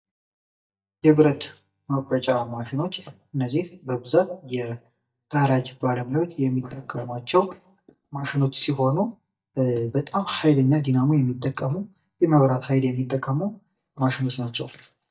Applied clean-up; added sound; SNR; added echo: neural mask model DeepFilterNet 3.